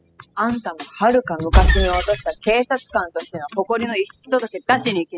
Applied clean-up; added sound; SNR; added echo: classical method spectral subtraction.